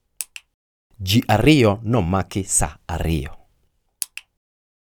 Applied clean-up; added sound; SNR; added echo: none; none; none; none.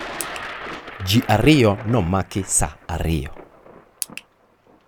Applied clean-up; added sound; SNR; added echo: none; Thunder; 15 dB; none.